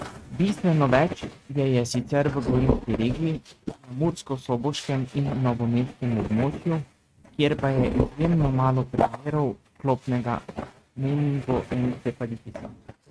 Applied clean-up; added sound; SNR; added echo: neural mask model RNNoise.